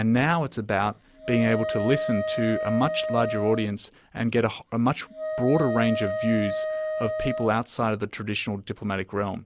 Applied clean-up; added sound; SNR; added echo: none; Wind instrument, woodwind instrument; 5 dB; none.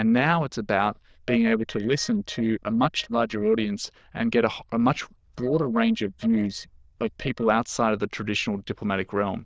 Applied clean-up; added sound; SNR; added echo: neural diffusion model UNIVERSE++.